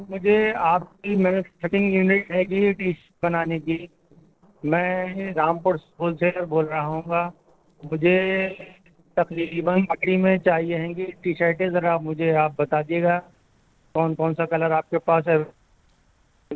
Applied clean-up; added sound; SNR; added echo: neural separator model SepFormer DNS4.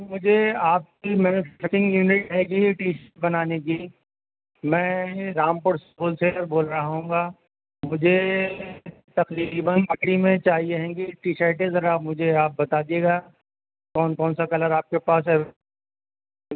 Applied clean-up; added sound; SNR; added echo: none; none; none; none.